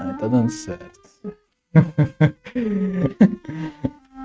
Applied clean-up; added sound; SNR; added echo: neural mask model RNNoise.